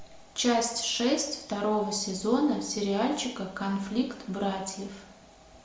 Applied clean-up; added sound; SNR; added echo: none; none; none; none.